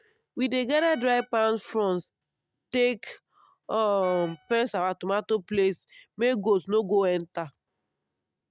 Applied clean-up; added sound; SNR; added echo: neural mask model RNNoise.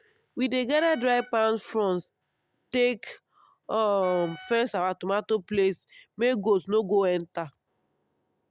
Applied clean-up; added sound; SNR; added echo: none; Wind instrument, woodwind instrument; 20 dB; none.